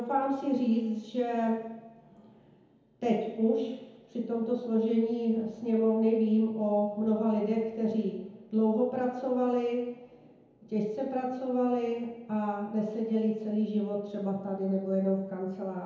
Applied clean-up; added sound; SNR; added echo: none; none; none; reverberation time 0.9 s.